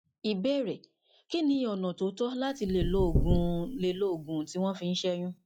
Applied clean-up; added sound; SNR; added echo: classical method log-MMSE.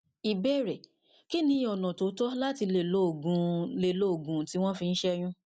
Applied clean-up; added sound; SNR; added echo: none; none; none; none.